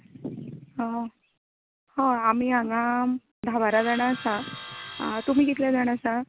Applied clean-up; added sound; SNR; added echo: none; Sawing; 15 dB; none.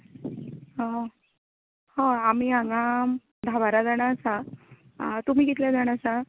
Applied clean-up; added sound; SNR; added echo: none; none; none; none.